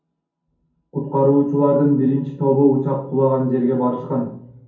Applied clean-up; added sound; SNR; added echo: none; none; none; reverberation time 0.6 s.